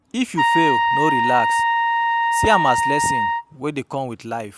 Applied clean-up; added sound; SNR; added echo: none; Trumpet; -5 dB; none.